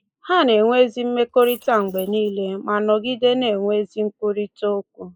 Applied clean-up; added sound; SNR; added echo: neural mask model Resemble Enhance denoiser.